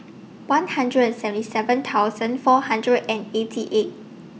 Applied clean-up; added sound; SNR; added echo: none; none; none; none.